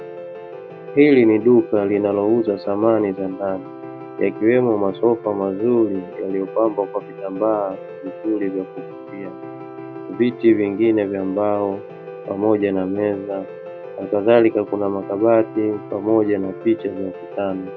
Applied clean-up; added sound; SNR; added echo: none; Piano; 14 dB; none.